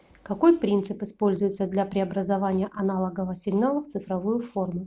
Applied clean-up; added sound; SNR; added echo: none; none; none; none.